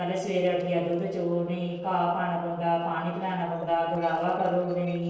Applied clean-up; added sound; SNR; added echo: neural separator model SepFormer DNS4.